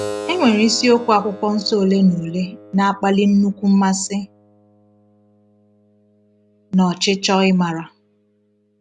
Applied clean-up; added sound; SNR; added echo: none; Keyboard (musical); 18 dB; none.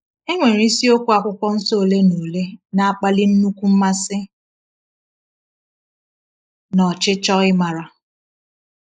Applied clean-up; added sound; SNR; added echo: neural mask model Resemble Enhance denoiser.